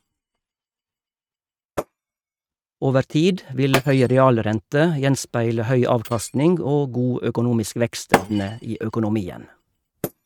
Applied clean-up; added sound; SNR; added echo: neural mask model RNNoise.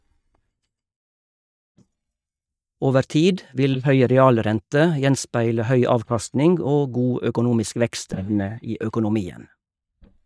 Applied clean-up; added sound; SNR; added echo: neural mask model DeepFilterNet 3.